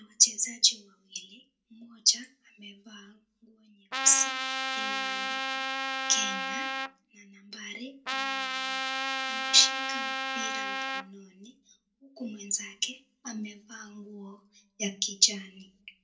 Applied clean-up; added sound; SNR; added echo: none; Trumpet; 0 dB; reverberation time 0.2 s.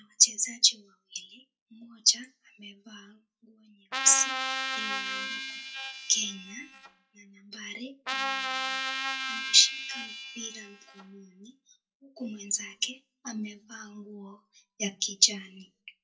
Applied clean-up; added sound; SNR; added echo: classical method WPE with log-MMSE.